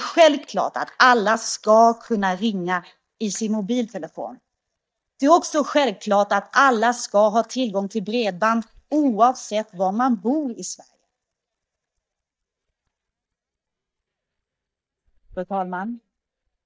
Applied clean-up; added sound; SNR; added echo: neural mask model DeepFilterNet 3.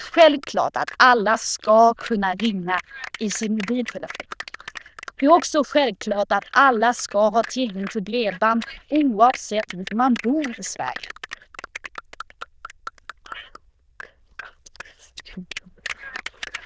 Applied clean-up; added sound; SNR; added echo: neural diffusion model UNIVERSE++.